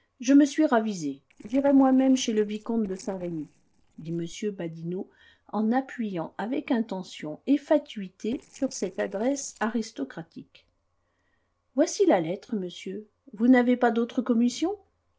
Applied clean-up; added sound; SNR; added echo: neural separator model SepFormer DNS4.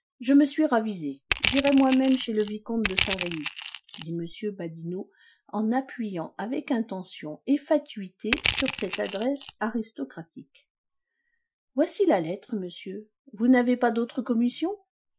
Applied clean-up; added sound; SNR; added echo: classical method Wiener filter.